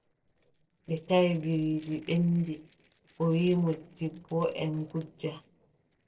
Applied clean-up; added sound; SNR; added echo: neural separator model SepFormer DNS4.